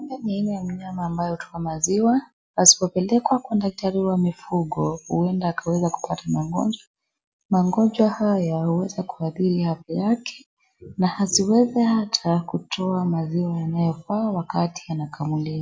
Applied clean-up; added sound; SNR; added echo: none; none; none; none.